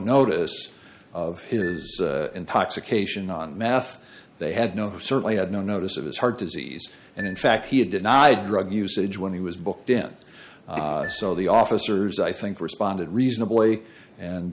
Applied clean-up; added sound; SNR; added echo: none; Marimba, xylophone; 19 dB; none.